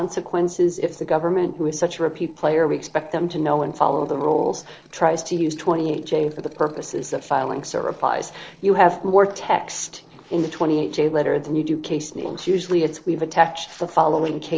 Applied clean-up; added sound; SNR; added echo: neural separator model SepFormer DNS4.